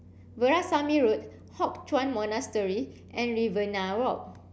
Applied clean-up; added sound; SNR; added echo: none; none; none; none.